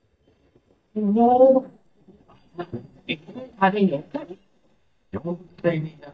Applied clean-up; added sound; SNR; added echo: neural mask model DeepFilterNet 3.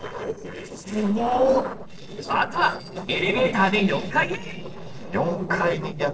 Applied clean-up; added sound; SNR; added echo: neural separator model SepFormer DNS4.